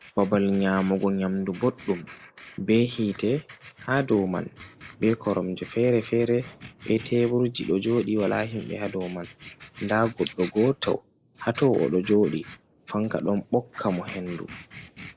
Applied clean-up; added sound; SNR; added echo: neural mask model Resemble Enhance denoiser.